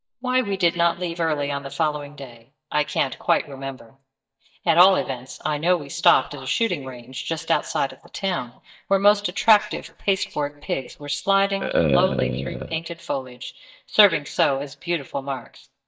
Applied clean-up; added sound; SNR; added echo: neural mask model DeepFilterNet 3.